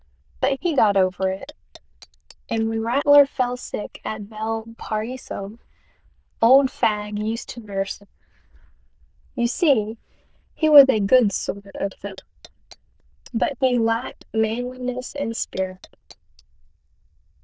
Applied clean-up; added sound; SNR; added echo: neural diffusion model UNIVERSE++.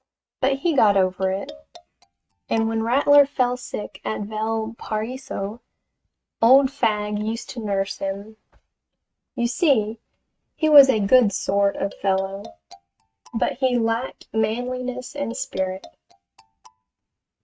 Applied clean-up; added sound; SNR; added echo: neural mask model RNNoise.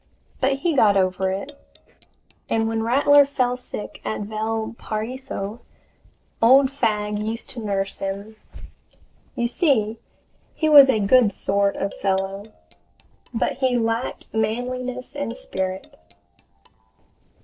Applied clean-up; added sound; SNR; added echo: neural separator model SepFormer DNS4.